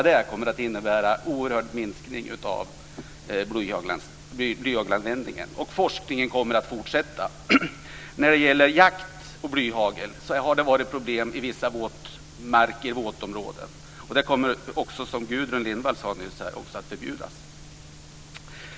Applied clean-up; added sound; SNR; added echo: none; none; none; none.